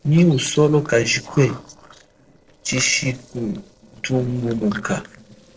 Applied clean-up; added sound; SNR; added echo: neural separator model SepFormer DNS4.